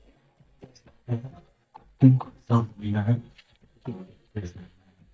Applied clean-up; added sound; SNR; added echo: neural mask model DeepFilterNet 3.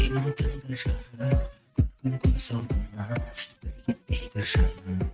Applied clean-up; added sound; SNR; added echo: neural mask model RNNoise.